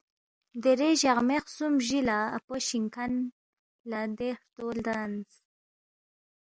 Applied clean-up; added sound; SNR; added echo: none; none; none; none.